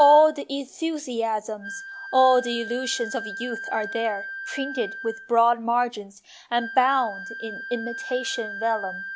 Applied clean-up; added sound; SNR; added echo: none; Wind instrument, woodwind instrument; 12 dB; none.